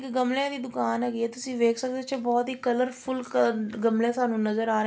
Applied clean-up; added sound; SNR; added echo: none; none; none; none.